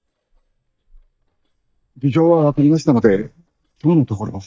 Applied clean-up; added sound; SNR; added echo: neural mask model DeepFilterNet 3.